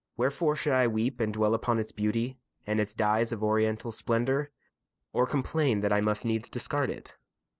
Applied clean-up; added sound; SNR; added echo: neural separator model SepFormer DNS4.